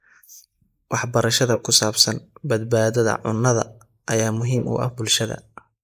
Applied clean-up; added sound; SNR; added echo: neural mask model Resemble Enhance denoiser.